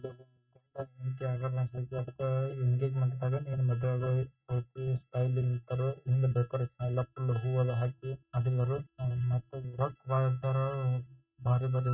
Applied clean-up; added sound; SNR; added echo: neural mask model RNNoise.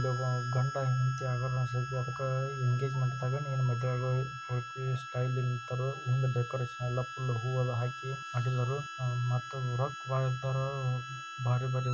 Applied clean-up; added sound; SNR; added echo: none; Harmonica; 10 dB; none.